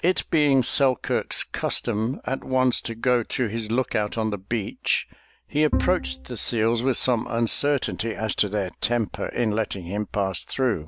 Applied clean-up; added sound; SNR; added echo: none; Bowed string instrument; 6 dB; none.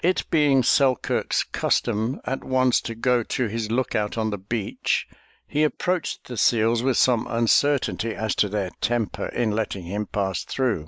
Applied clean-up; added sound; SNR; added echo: neural mask model Resemble Enhance denoiser.